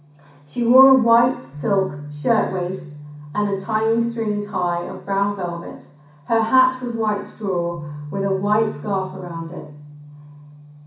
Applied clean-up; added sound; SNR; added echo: none; Bass guitar; 15 dB; reverberation time 0.6 s.